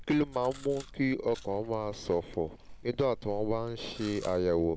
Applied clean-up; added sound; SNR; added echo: none; Chewing, mastication; 15 dB; none.